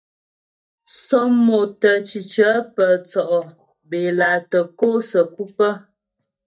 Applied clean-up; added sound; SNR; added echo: neural mask model DeepFilterNet 3.